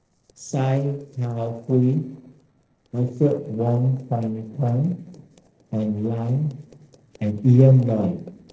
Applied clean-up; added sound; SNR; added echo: neural separator model SepFormer DNS4.